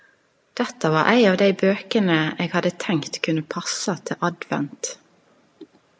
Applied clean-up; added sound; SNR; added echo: none; none; none; none.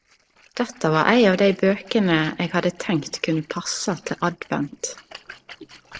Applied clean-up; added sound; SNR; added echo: neural separator model SepFormer DNS4.